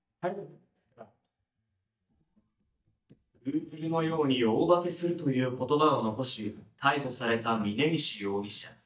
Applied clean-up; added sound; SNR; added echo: neural mask model DeepFilterNet 3.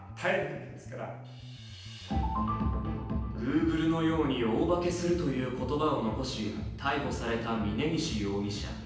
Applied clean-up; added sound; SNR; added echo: none; Bass guitar; 14 dB; reverberation time 0.9 s.